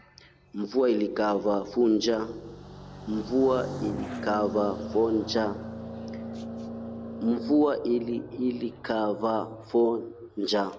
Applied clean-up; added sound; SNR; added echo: none; Car passing by; 12 dB; none.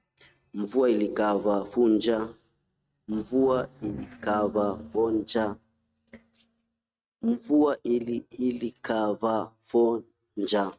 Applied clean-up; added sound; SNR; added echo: neural mask model RNNoise.